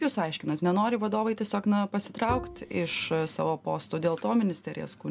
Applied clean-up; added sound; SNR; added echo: none; Bowed string instrument; 11 dB; none.